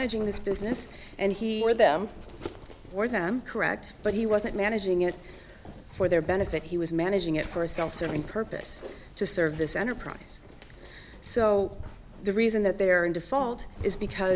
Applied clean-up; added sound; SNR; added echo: none; Dog; 14 dB; none.